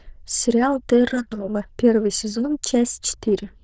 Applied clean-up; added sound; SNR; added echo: neural diffusion model UNIVERSE++.